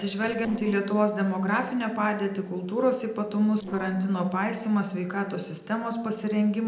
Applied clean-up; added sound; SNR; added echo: neural separator model SepFormer DNS4.